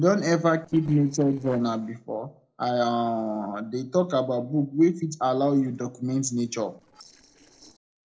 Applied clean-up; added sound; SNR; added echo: neural separator model SepFormer DNS4.